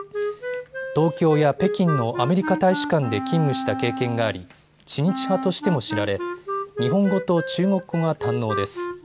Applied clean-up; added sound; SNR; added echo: none; Wind instrument, woodwind instrument; 7 dB; none.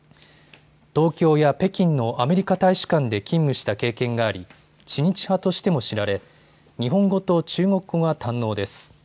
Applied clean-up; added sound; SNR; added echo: none; none; none; none.